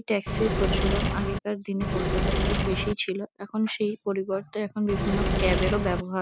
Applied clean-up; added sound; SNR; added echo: none; Engine / Mechanisms; -3 dB; none.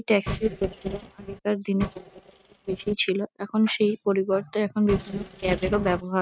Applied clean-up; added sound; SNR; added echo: neural mask model RNNoise.